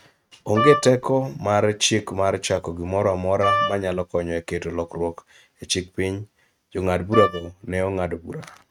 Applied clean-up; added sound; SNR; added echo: neural mask model RNNoise.